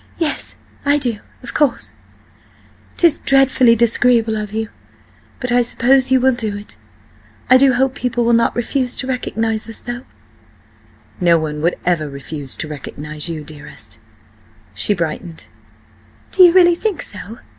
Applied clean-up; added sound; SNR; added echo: none; none; none; none.